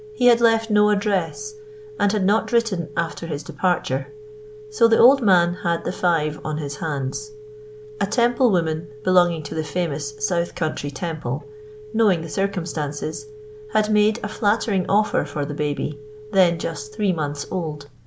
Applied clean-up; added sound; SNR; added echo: none; Telephone; 18 dB; none.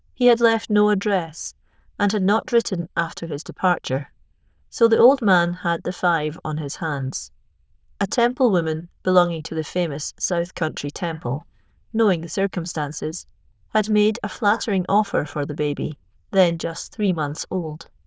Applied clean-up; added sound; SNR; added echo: neural diffusion model UNIVERSE++.